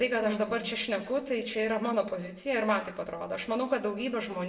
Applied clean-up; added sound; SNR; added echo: none; none; none; reverberation time 0.6 s.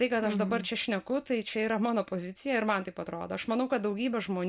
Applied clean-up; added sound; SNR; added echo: none; none; none; none.